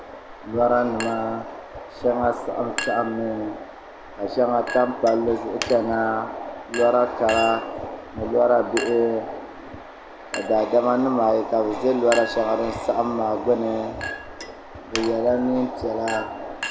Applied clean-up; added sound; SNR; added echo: none; Chink, clink; 15 dB; none.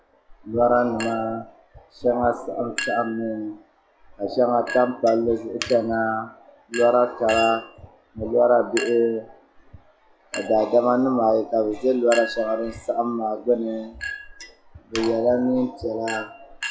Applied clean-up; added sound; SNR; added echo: classical method log-MMSE.